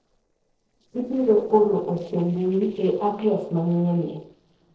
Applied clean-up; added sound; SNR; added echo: neural separator model SepFormer DNS4.